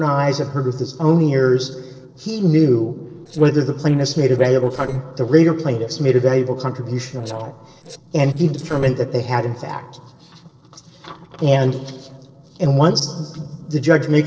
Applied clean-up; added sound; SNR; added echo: neural separator model SepFormer DNS4.